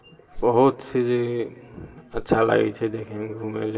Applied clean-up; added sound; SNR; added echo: none; Whoosh, swoosh, swish; 13 dB; reverberation time 2.3 s.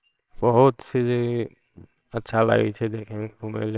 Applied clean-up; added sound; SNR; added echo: neural separator model SepFormer WHAMR!.